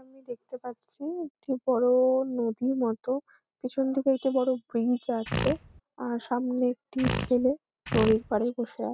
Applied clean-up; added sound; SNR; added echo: none; Fart; 4 dB; none.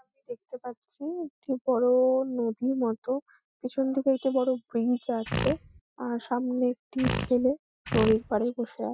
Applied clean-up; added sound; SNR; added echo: classical method Wiener filter.